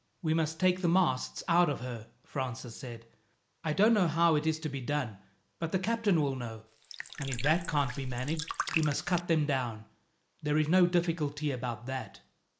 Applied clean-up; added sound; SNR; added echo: neural mask model Resemble Enhance denoiser.